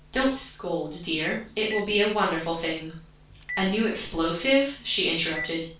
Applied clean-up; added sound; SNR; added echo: none; Telephone; 16 dB; reverberation time 0.3 s.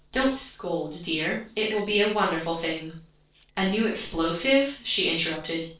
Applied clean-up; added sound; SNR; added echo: neural separator model SepFormer DNS4.